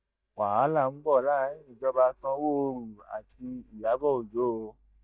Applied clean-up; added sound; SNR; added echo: neural mask model DeepFilterNet 3.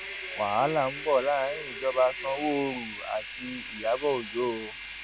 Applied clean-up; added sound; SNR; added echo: none; Train; 9 dB; none.